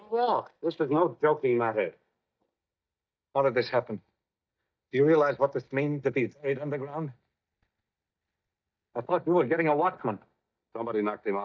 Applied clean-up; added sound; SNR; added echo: neural mask model DeepFilterNet 3.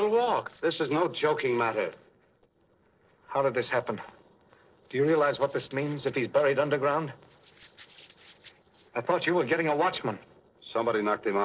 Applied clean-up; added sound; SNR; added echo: neural separator model SepFormer DNS4.